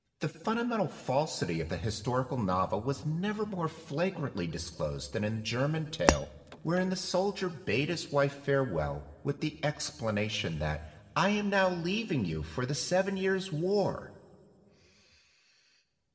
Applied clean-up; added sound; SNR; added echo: none; Shatter; 2 dB; reverberation time 2.5 s.